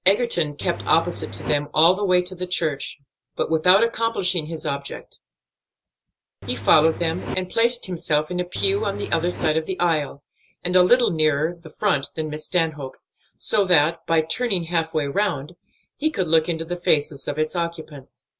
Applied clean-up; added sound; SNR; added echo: none; Engine; 10 dB; none.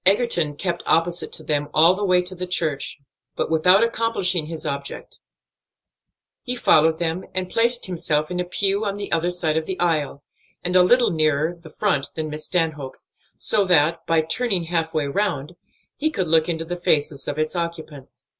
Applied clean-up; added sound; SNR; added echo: none; none; none; none.